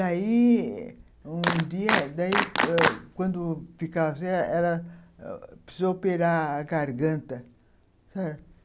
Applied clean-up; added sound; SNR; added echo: none; Clapping; 0 dB; none.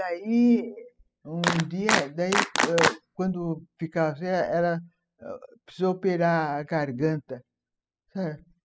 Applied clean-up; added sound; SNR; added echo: classical method spectral subtraction.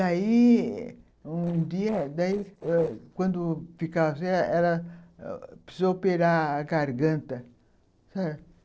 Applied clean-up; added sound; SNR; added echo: neural separator model SepFormer DNS4.